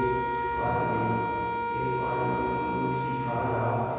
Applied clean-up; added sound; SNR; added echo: none; Wind instrument, woodwind instrument; 0 dB; reverberation time 2.1 s.